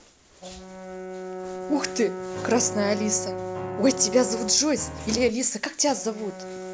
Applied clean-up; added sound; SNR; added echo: none; Brass instrument + Piano; 8 dB; none.